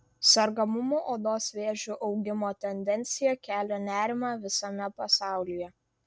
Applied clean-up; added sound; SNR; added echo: none; none; none; none.